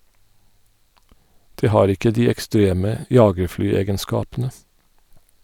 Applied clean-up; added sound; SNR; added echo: none; none; none; none.